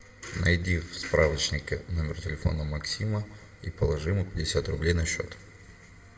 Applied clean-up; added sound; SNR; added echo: none; none; none; reverberation time 0.6 s.